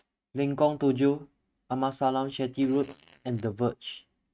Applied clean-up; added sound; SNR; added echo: neural mask model RNNoise.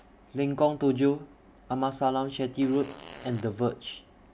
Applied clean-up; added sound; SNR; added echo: none; Fart; 18 dB; none.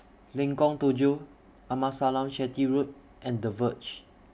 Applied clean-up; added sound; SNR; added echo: none; none; none; none.